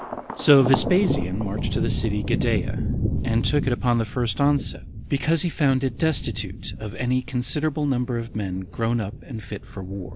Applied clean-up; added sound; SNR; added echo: none; Thunder; 6 dB; none.